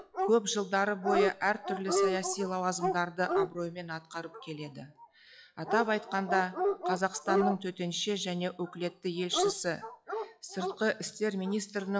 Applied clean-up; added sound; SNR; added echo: classical method log-MMSE.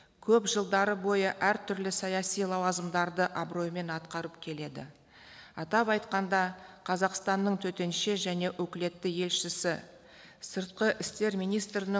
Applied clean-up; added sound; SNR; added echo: none; none; none; none.